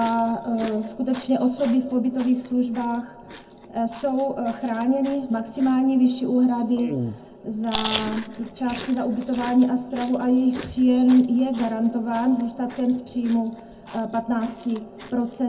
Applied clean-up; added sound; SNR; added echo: none; Chewing, mastication; 15 dB; reverberation time 0.3 s.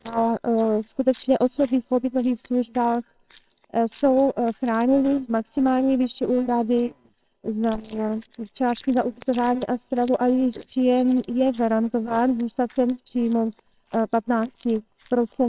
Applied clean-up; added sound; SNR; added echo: neural separator model SepFormer WHAMR!.